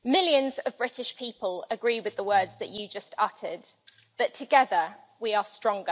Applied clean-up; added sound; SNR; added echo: none; none; none; none.